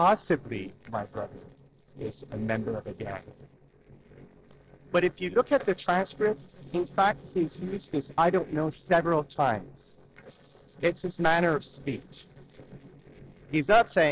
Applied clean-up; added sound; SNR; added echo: neural separator model SepFormer DNS4.